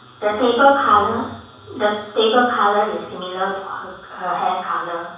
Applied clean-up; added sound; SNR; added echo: none; none; none; reverberation time 0.7 s.